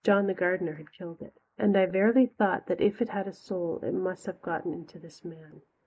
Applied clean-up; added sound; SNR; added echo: neural mask model Resemble Enhance denoiser.